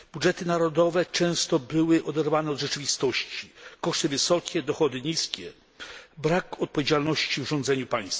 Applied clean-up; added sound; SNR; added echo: none; none; none; none.